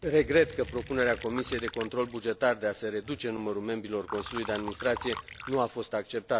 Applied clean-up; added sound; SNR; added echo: none; Liquid; 14 dB; none.